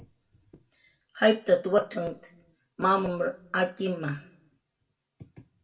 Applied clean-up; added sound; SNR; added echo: none; none; none; reverberation time 0.5 s.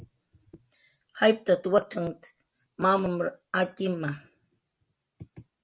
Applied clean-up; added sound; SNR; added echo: none; none; none; none.